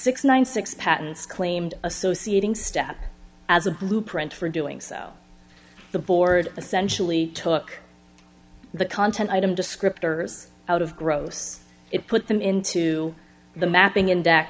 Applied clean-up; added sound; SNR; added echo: none; none; none; none.